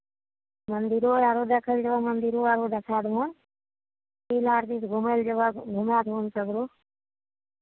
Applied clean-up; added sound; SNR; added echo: none; none; none; none.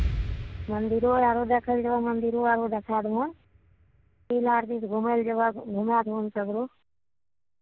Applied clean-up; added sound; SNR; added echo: none; Explosion; 12 dB; none.